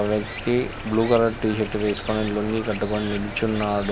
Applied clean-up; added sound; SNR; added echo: none; Stream; 11 dB; none.